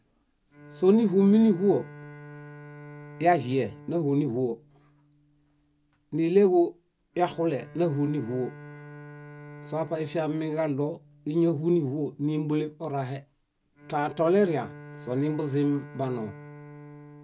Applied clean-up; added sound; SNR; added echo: none; Bowed string instrument; 19 dB; none.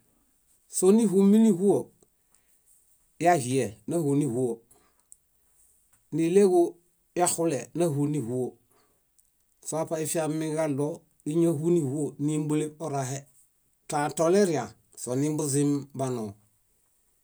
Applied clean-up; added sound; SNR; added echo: none; none; none; none.